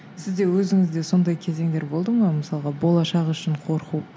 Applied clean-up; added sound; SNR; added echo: none; none; none; none.